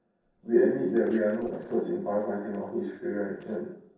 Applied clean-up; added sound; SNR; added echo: neural separator model SepFormer DNS4.